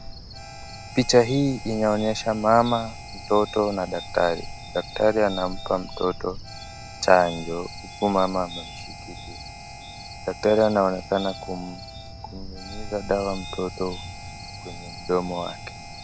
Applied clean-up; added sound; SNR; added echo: none; Harmonica + Cricket; 12 dB; none.